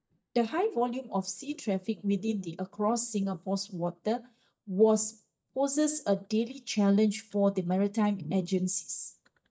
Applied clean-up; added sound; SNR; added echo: neural mask model DeepFilterNet 3.